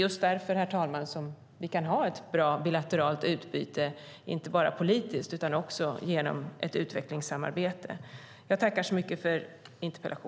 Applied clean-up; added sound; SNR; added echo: none; none; none; none.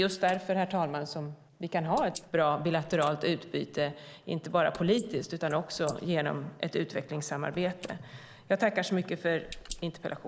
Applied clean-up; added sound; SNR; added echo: neural mask model Resemble Enhance denoiser.